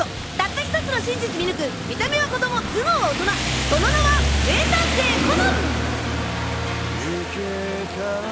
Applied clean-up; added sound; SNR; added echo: none; Rain; 0 dB; none.